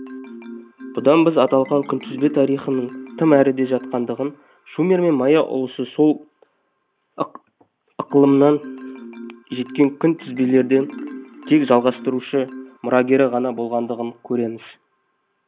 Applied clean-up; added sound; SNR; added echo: none; Marimba, xylophone; 18 dB; none.